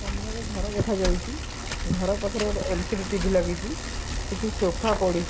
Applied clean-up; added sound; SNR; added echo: none; Bicycle; 2 dB; none.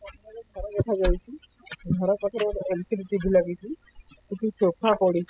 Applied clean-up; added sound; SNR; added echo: classical method spectral subtraction.